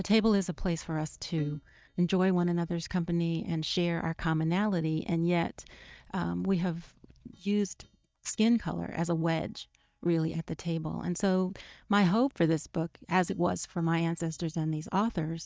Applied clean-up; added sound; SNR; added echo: neural mask model DeepFilterNet 3.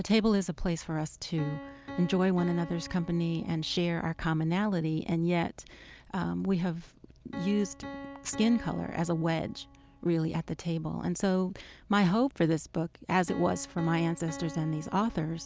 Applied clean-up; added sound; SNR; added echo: none; Piano; 17 dB; none.